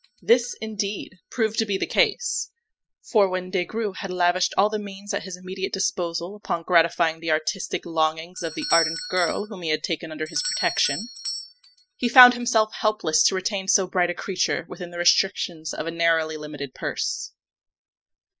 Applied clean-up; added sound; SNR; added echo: classical method spectral subtraction.